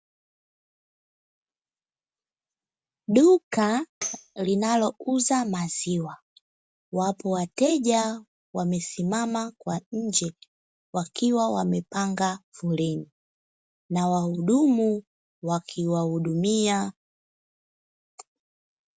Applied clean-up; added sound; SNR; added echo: none; Tambourine; 13 dB; none.